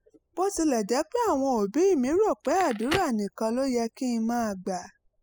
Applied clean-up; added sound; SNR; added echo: classical method spectral subtraction.